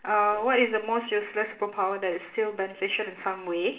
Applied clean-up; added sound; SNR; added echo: none; none; none; reverberation time 0.5 s.